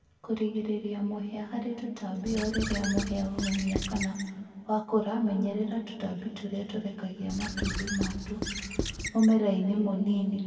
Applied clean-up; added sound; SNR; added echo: none; Squeak / Writing; 6 dB; reverberation time 2.4 s.